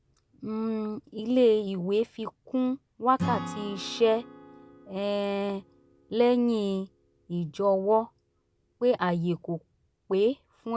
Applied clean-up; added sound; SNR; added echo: none; Acoustic guitar / Strum; 16 dB; none.